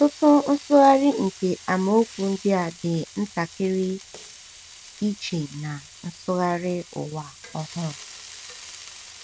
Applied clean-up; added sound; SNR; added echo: none; Frying (food); 19 dB; none.